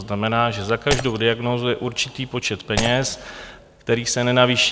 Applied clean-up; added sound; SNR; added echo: none; Shatter; 11 dB; none.